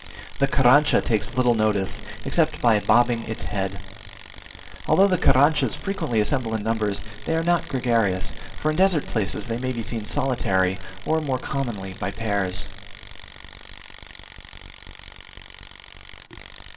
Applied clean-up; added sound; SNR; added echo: none; Tools; 19 dB; reverberation time 0.3 s.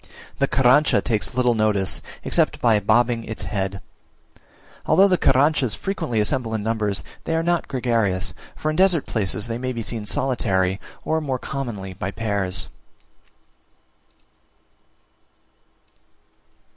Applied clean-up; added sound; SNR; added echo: none; none; none; none.